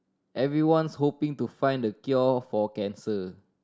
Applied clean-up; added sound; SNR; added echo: none; none; none; none.